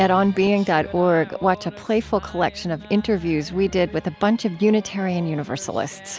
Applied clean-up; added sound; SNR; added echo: none; none; none; none.